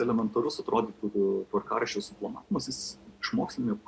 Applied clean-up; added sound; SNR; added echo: none; none; none; none.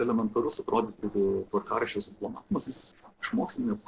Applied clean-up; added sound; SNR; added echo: neural separator model SepFormer DNS4.